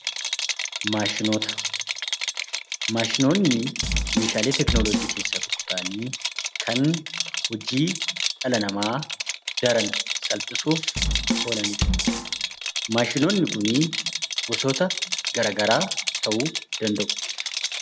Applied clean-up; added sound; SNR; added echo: none; Rattle + Drum kit; 1 dB; none.